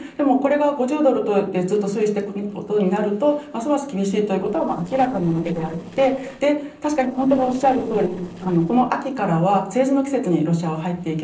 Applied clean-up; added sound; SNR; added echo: neural separator model SepFormer DNS4.